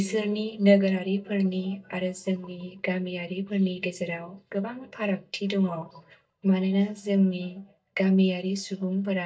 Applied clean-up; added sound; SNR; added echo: neural mask model DeepFilterNet 3.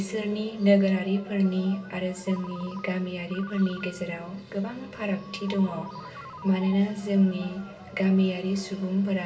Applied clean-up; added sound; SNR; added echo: none; Ringtone; 19 dB; reverberation time 0.2 s.